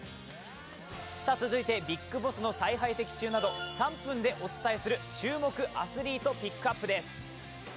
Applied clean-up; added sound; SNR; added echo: none; none; none; none.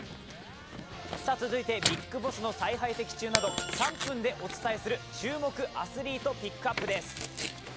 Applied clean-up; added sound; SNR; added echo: none; Tearing; 5 dB; none.